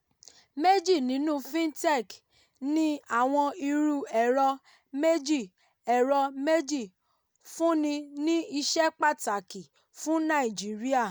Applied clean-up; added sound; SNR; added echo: none; none; none; none.